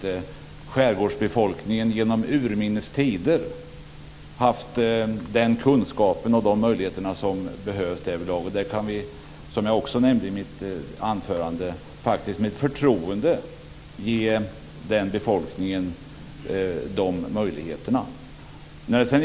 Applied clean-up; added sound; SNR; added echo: none; none; none; none.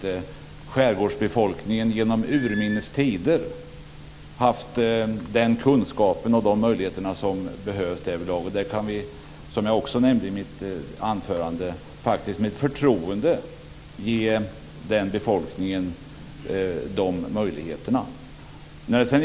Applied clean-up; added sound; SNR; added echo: none; Squeak / Screech; 16 dB; none.